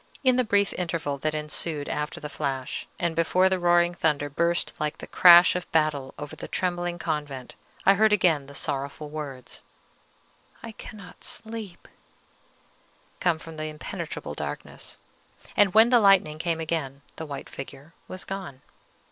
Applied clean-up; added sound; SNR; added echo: none; none; none; none.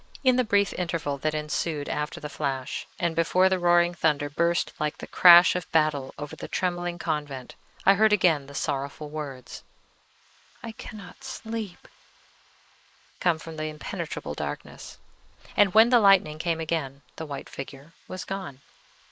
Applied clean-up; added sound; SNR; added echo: neural mask model Resemble Enhance denoiser.